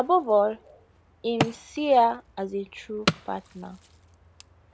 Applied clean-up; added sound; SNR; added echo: none; Wood; 8 dB; none.